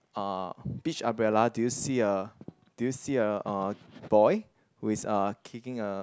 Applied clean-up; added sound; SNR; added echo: none; none; none; none.